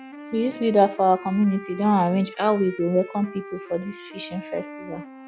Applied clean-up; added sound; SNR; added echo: none; Wind instrument, woodwind instrument; 16 dB; none.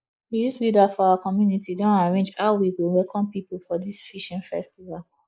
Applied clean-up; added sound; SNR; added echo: neural mask model Resemble Enhance denoiser.